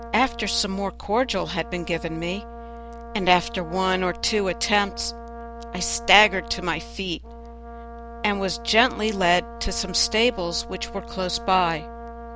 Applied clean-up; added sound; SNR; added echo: none; Brass instrument; 15 dB; none.